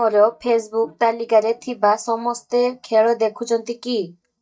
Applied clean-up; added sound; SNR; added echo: neural mask model DeepFilterNet 3.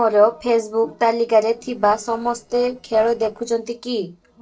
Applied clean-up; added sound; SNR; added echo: neural separator model SepFormer DNS4.